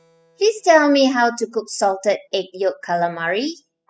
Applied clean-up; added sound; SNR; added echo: classical method spectral subtraction.